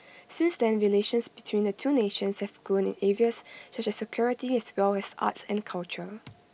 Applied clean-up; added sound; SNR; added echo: none; none; none; none.